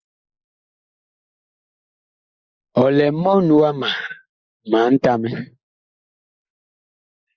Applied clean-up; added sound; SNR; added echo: neural mask model Resemble Enhance denoiser.